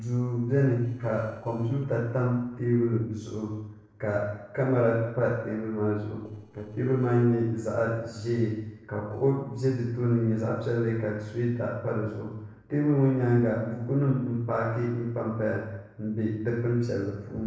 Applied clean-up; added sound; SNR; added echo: neural separator model SepFormer DNS4.